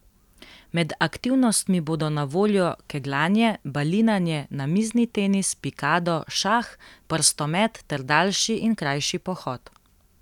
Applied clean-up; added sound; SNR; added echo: none; none; none; none.